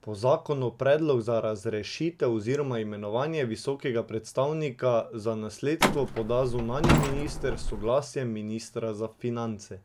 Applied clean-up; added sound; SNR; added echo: none; Truck; -1 dB; none.